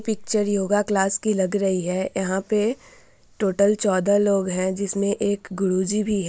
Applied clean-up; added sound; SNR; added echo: none; none; none; none.